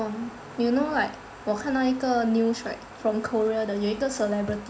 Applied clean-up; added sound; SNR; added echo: none; none; none; none.